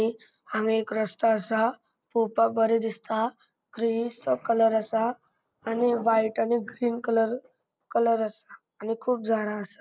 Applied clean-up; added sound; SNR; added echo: none; none; none; none.